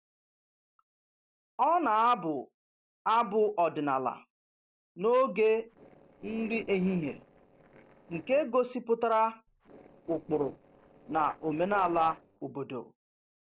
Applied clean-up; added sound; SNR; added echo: neural separator model SepFormer DNS4.